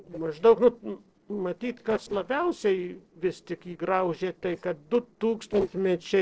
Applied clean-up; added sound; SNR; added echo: neural separator model SepFormer DNS4.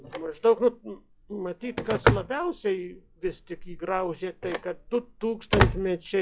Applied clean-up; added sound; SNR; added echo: classical method log-MMSE.